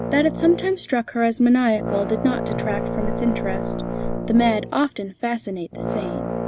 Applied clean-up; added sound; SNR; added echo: none; Buzz + Brass instrument; 5 dB; none.